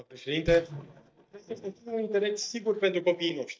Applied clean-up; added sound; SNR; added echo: neural mask model DeepFilterNet 3.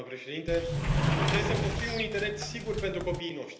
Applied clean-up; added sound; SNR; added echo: none; Sliding door; -4 dB; reverberation time 0.8 s.